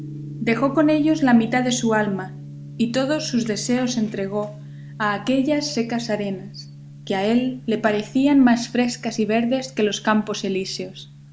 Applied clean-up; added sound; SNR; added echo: none; Gong; 16 dB; none.